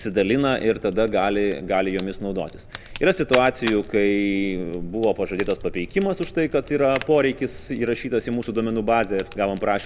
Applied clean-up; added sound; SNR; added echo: none; Fire; 14 dB; none.